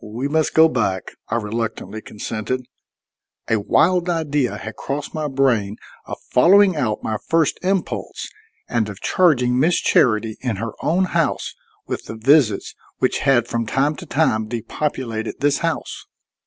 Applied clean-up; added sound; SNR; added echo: none; none; none; none.